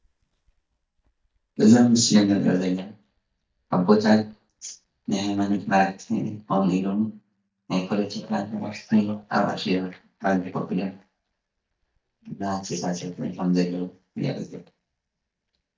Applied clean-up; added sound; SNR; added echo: neural mask model DeepFilterNet 3.